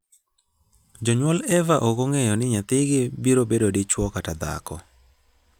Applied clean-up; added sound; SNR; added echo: none; none; none; none.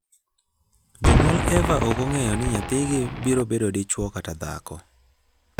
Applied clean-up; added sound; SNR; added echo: none; Cheering / Fireworks; 0 dB; none.